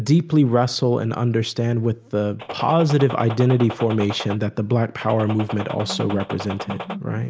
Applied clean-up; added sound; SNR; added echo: none; Gunshot, gunfire; 12 dB; none.